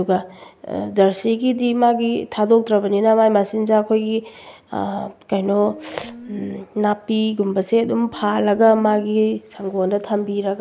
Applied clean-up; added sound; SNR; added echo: none; Guitar; 19 dB; none.